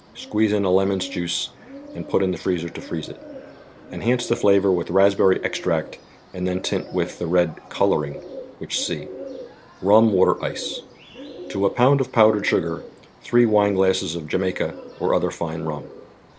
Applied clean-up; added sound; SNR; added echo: none; Bird; 16 dB; none.